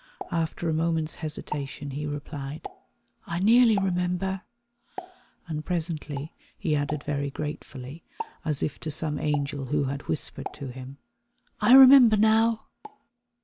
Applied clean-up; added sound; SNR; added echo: none; Explosion; 18 dB; none.